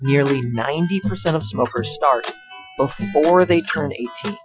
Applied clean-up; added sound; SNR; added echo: classical method Wiener filter.